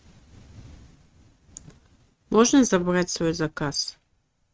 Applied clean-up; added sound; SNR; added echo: neural mask model RNNoise.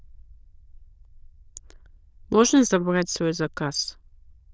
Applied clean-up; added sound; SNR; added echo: neural diffusion model UNIVERSE++.